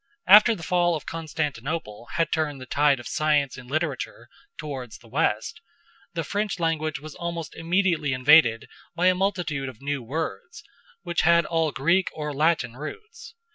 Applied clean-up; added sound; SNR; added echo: none; none; none; none.